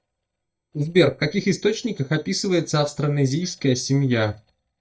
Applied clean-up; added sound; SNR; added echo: neural mask model DeepFilterNet 3.